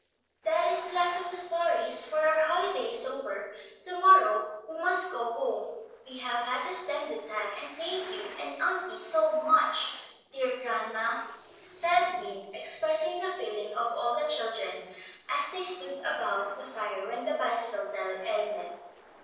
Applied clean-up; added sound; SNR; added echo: neural separator model SepFormer DNS4.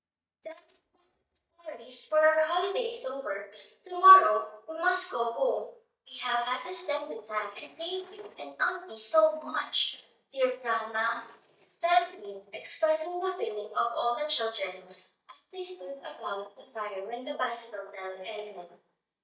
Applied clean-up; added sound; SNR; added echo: neural mask model DeepFilterNet 3.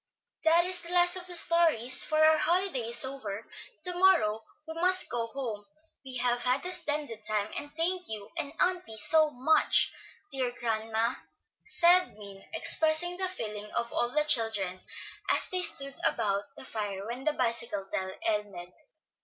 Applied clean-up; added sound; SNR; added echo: none; none; none; none.